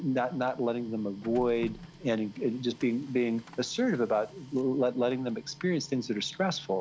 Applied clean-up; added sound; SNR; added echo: none; Printer; 20 dB; none.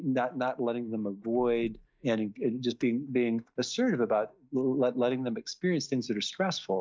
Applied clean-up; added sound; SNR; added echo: neural mask model DeepFilterNet 3.